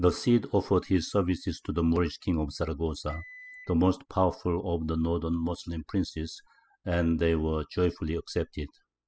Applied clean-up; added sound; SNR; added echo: classical method spectral subtraction.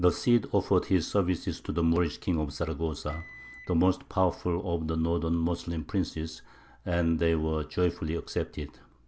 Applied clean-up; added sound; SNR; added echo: none; Microwave oven; 20 dB; none.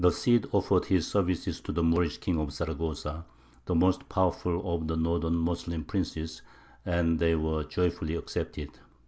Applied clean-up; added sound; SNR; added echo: none; none; none; none.